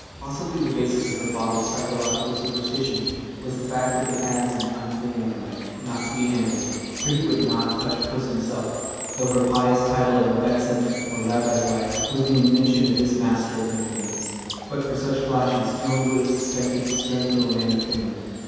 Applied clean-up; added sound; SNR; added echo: none; Bird; 9 dB; reverberation time 2.1 s.